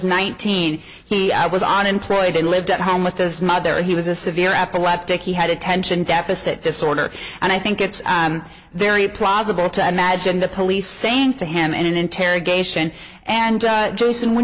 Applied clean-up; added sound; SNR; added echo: none; none; none; none.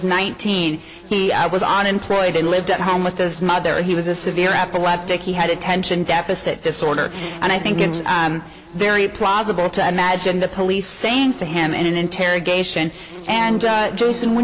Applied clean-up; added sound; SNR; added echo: none; Buzz; 15 dB; none.